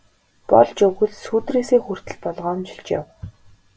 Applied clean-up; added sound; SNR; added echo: none; none; none; none.